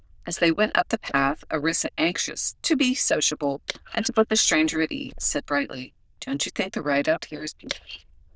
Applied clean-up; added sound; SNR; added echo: neural diffusion model UNIVERSE++.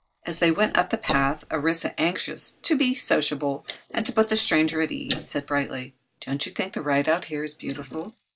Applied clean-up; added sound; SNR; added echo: neural mask model Resemble Enhance denoiser.